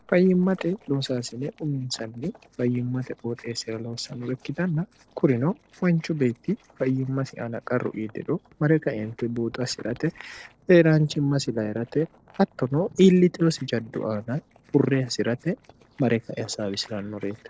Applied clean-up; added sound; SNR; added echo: neural separator model SepFormer DNS4.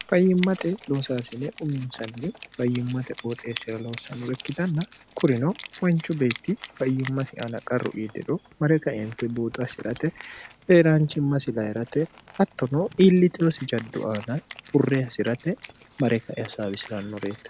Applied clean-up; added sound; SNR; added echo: none; Wind instrument, woodwind instrument; 15 dB; none.